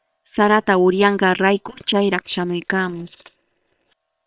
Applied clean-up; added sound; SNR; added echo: neural separator model SepFormer WHAM!.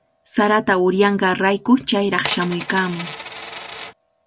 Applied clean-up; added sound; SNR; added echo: none; Coin (dropping); 11 dB; none.